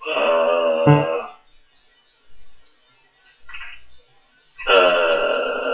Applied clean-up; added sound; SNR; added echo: classical method WPE with log-MMSE.